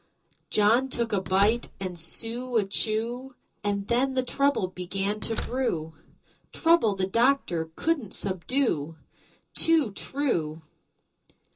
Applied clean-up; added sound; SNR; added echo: none; Slam; 10 dB; reverberation time 0.2 s.